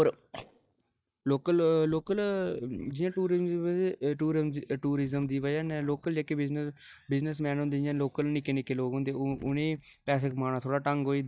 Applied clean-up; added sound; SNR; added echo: neural mask model DeepFilterNet 3.